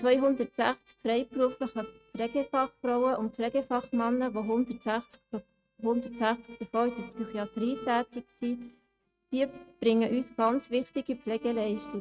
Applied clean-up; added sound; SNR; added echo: neural mask model RNNoise.